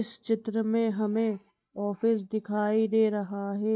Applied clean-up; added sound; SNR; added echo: neural mask model DeepFilterNet 3.